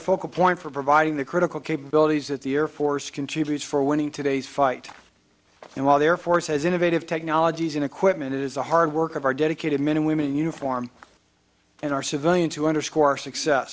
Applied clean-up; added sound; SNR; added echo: none; none; none; none.